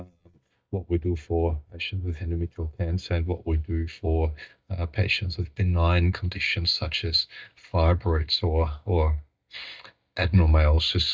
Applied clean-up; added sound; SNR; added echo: neural mask model DeepFilterNet 3.